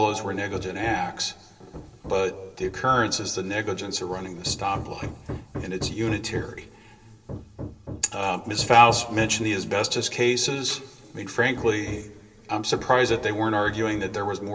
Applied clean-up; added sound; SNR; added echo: none; Hammer; 14 dB; reverberation time 2.8 s.